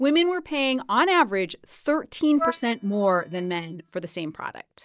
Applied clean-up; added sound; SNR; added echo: neural mask model DeepFilterNet 3.